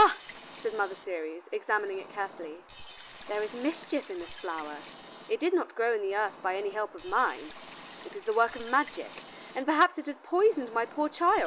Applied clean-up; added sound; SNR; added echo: none; Liquid; 16 dB; none.